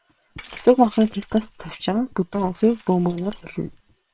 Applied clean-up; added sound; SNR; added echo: neural separator model SepFormer WHAM!.